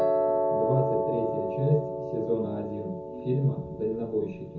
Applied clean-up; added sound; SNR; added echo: none; Piano; 0 dB; reverberation time 0.6 s.